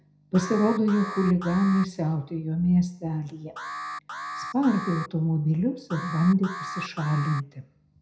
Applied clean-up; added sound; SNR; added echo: none; Alarm; 10 dB; reverberation time 0.5 s.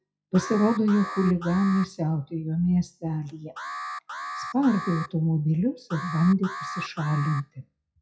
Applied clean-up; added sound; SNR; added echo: classical method WPE with log-MMSE.